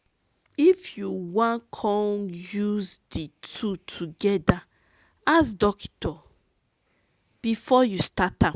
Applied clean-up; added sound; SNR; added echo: none; none; none; none.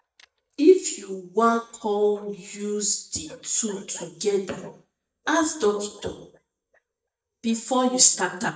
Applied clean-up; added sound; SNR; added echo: neural mask model DeepFilterNet 3.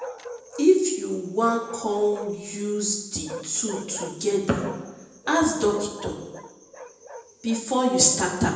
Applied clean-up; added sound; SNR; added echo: none; Bark; 16 dB; reverberation time 0.9 s.